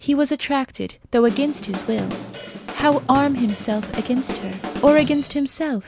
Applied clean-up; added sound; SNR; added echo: none; Drum kit; 12 dB; none.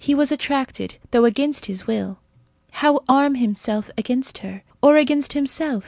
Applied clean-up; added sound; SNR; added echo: none; none; none; none.